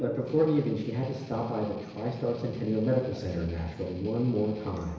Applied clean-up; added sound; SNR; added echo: none; Strum; 15 dB; reverberation time 1.0 s.